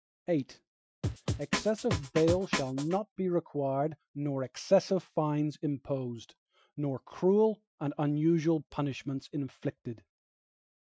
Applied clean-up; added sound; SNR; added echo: classical method Wiener filter.